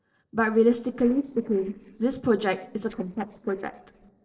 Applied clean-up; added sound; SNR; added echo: neural separator model SepFormer DNS4.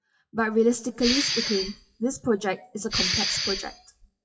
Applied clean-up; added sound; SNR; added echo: classical method WPE with log-MMSE.